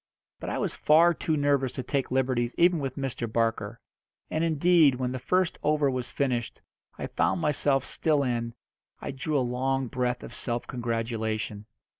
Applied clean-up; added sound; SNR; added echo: none; none; none; none.